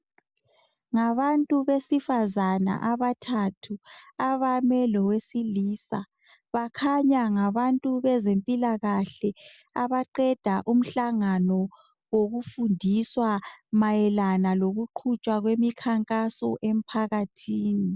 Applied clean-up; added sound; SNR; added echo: none; none; none; none.